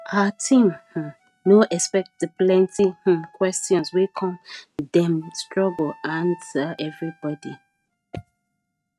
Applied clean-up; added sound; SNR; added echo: neural mask model RNNoise.